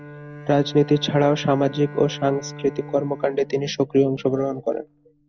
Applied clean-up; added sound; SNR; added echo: none; Bowed string instrument; 16 dB; none.